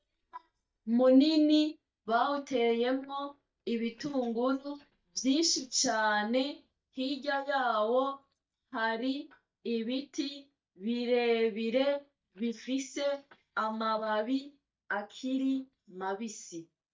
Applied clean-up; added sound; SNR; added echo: neural mask model DeepFilterNet 3.